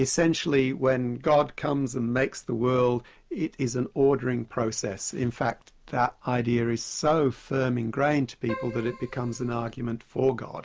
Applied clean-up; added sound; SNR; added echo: none; Keyboard (musical); 15 dB; none.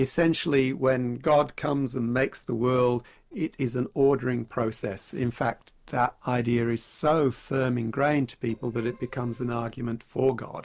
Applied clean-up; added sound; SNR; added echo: neural separator model SepFormer DNS4.